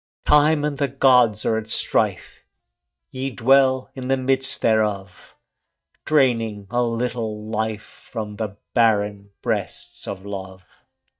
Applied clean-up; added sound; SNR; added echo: neural mask model DeepFilterNet 3.